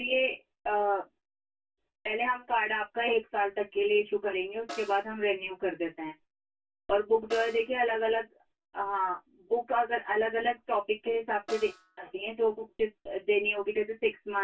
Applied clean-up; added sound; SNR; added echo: none; Snare drum; 19 dB; reverberation time 0.1 s.